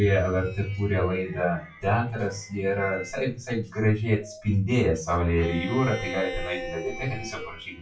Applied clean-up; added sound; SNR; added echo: classical method WPE with log-MMSE.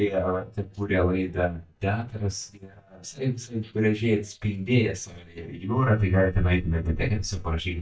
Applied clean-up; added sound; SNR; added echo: neural mask model DeepFilterNet 3.